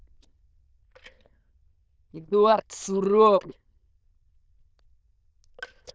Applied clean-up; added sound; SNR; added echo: neural diffusion model UNIVERSE++.